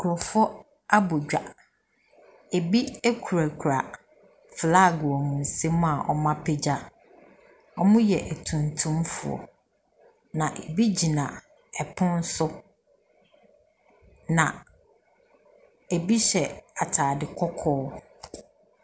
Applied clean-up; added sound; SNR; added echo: none; none; none; none.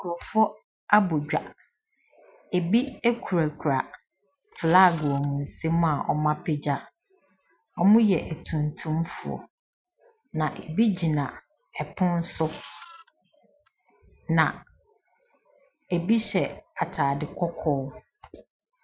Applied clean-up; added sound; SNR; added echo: classical method Wiener filter.